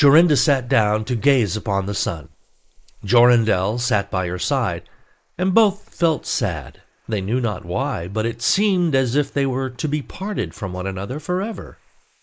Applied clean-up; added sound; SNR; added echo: neural mask model Resemble Enhance denoiser.